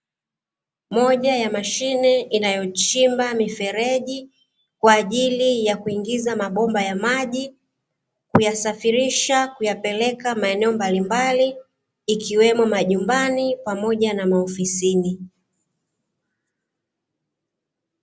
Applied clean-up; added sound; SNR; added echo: none; none; none; none.